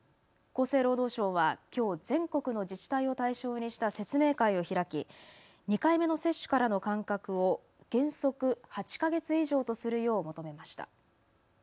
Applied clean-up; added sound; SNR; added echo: none; none; none; none.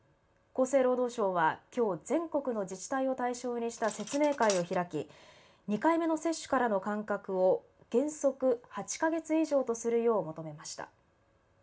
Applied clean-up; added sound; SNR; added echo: none; Cutlery, silverware; 17 dB; reverberation time 0.2 s.